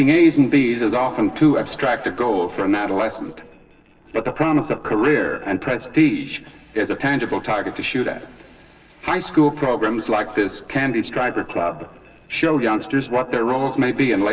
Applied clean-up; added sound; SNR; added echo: neural separator model SepFormer DNS4.